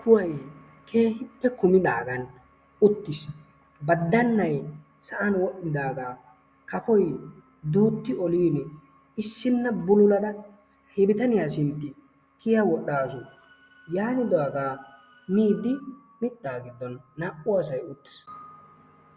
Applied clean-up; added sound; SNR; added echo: none; Organ; 18 dB; none.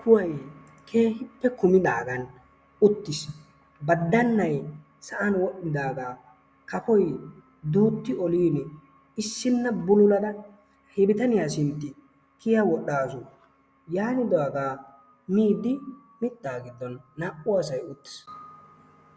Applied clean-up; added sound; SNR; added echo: none; none; none; none.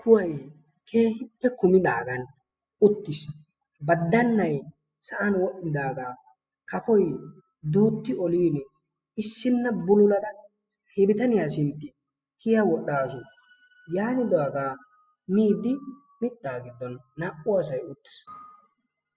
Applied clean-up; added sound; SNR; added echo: classical method spectral subtraction.